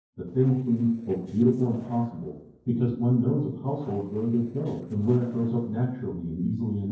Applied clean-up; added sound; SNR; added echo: neural separator model SepFormer DNS4.